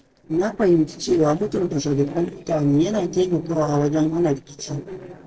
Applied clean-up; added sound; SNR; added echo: neural separator model SepFormer DNS4.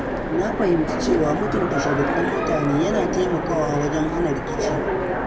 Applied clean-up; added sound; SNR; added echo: none; Train; 0 dB; reverberation time 0.9 s.